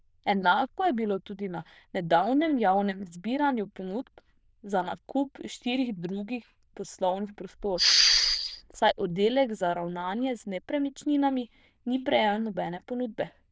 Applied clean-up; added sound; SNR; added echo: neural diffusion model UNIVERSE++.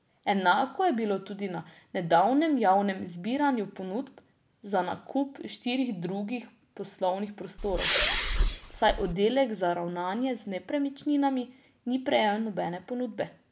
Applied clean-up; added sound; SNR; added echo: none; Respiratory sounds; -4 dB; none.